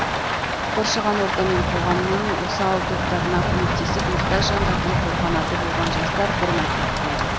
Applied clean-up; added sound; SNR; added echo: none; Rain; -4 dB; none.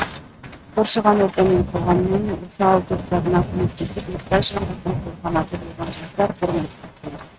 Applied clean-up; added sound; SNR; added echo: neural mask model RNNoise.